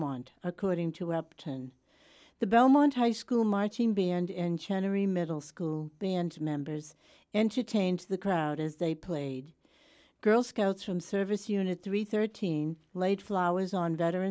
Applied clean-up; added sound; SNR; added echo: none; none; none; none.